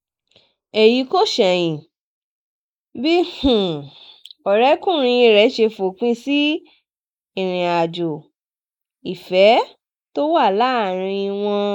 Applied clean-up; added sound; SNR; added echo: neural mask model Resemble Enhance denoiser.